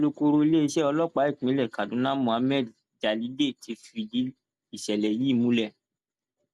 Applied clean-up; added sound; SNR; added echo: none; none; none; none.